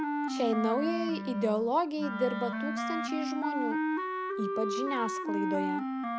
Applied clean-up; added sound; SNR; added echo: none; Wind instrument, woodwind instrument; 0 dB; none.